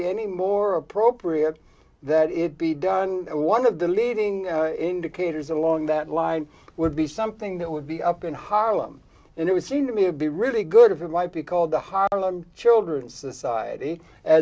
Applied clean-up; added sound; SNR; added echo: none; none; none; none.